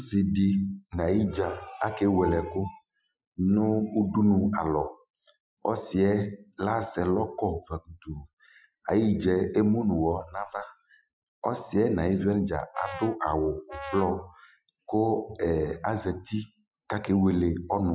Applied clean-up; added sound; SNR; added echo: classical method Wiener filter.